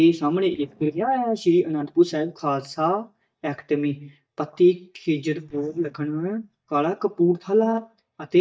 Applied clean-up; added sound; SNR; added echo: neural mask model DeepFilterNet 3.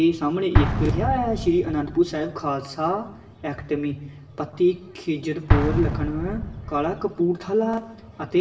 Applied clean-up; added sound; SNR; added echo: none; Explosion; 4 dB; reverberation time 0.8 s.